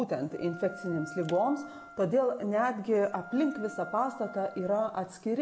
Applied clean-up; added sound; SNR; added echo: none; Wind instrument, woodwind instrument; 17 dB; none.